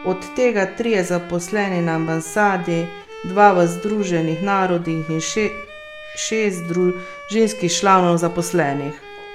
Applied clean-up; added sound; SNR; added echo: none; Bowed string instrument; 15 dB; none.